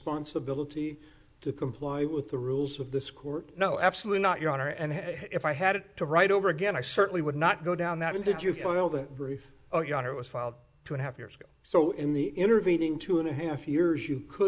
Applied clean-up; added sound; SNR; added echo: none; none; none; none.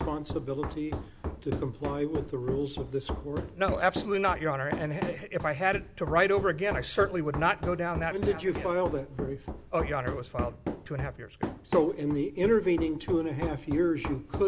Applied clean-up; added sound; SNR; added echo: none; Run; 7 dB; none.